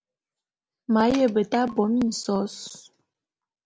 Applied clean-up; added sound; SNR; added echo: none; Wood; 19 dB; none.